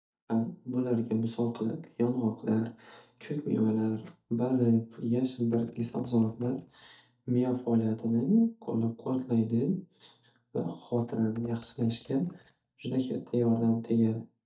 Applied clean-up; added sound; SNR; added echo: neural mask model DeepFilterNet 3.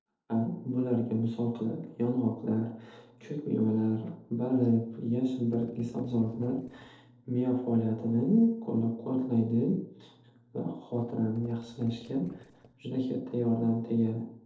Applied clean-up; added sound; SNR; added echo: neural separator model SepFormer DNS4.